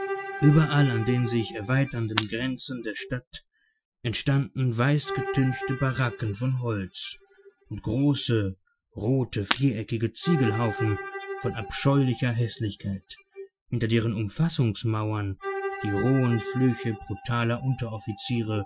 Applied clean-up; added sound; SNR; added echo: classical method Wiener filter.